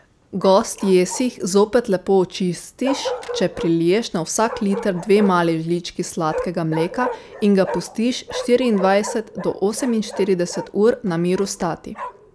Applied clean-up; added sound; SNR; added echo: none; Bark; 12 dB; none.